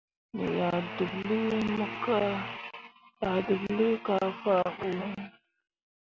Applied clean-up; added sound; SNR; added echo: none; none; none; none.